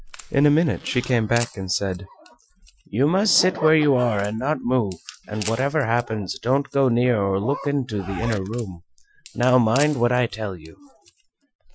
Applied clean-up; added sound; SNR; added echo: classical method Wiener filter.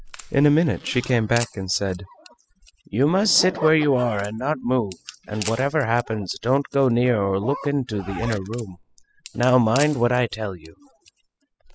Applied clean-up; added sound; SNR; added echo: classical method spectral subtraction.